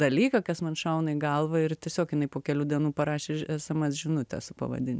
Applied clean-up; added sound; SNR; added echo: none; none; none; none.